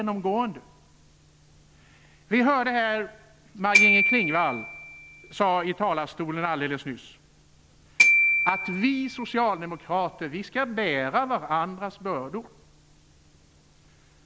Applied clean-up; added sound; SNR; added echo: none; Glockenspiel; -2 dB; none.